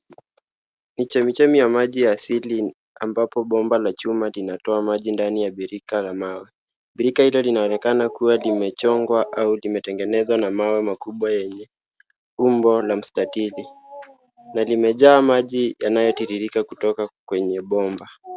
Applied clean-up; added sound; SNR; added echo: none; none; none; none.